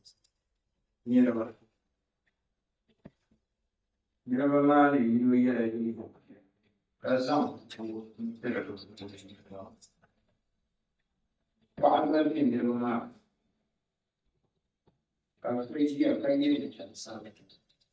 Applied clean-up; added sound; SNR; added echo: neural mask model DeepFilterNet 3.